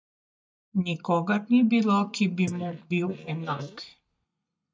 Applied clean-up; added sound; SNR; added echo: neural mask model DeepFilterNet 3.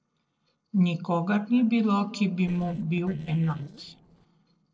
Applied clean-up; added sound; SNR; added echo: neural separator model SepFormer DNS4.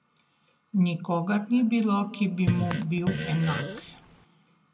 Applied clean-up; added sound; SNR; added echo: none; Fart; 4 dB; reverberation time 1.3 s.